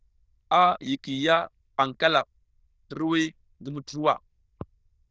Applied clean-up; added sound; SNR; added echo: neural diffusion model UNIVERSE++.